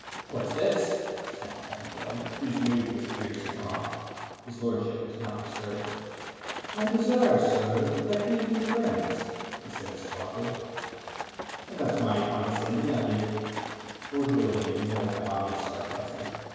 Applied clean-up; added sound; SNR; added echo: none; Livestock, farm animals, working animals; 9 dB; reverberation time 1.9 s.